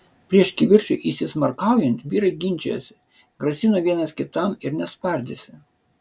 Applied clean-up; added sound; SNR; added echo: none; none; none; none.